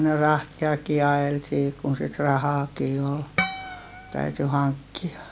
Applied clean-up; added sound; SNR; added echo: none; Harp; 7 dB; none.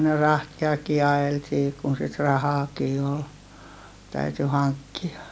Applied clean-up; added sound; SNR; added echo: none; none; none; none.